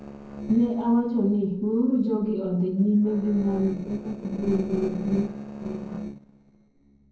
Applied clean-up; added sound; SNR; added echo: neural separator model SepFormer DNS4.